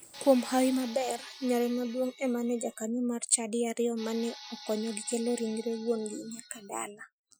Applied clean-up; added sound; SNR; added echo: classical method Wiener filter.